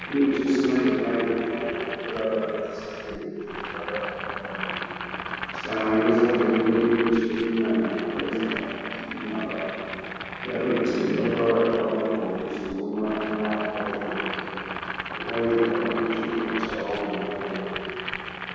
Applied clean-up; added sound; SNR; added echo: none; Boiling; 8 dB; reverberation time 2.2 s.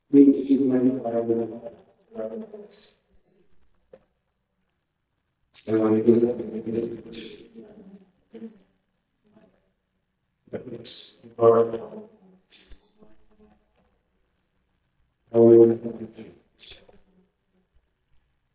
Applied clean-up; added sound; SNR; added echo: neural mask model DeepFilterNet 3.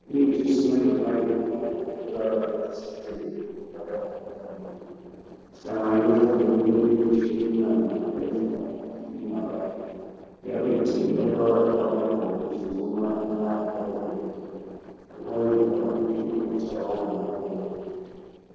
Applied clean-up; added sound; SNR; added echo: neural separator model SepFormer DNS4.